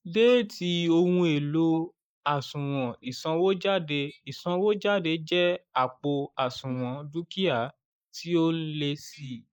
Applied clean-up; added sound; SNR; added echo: neural mask model Resemble Enhance denoiser.